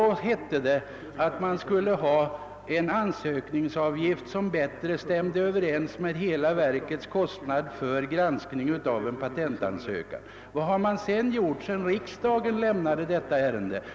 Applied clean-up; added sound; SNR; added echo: none; none; none; none.